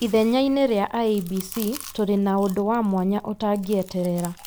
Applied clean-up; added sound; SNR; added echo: none; Chewing, mastication; 19 dB; none.